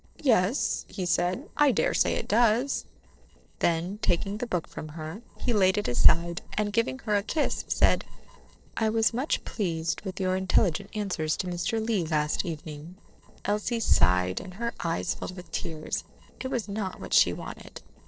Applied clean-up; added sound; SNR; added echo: neural separator model SepFormer DNS4.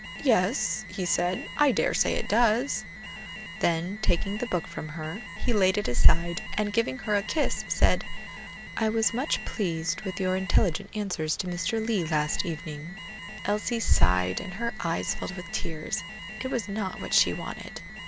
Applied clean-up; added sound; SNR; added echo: none; Alarm; 16 dB; none.